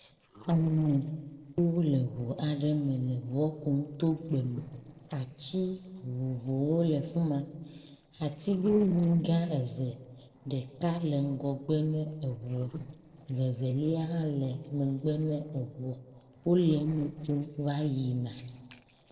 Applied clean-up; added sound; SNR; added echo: neural separator model SepFormer DNS4.